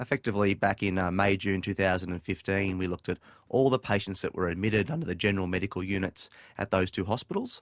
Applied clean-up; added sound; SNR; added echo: none; none; none; none.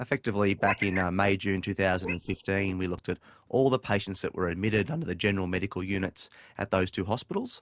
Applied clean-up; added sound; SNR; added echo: neural mask model Resemble Enhance denoiser.